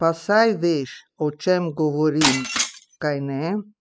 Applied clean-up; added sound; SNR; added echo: classical method spectral subtraction.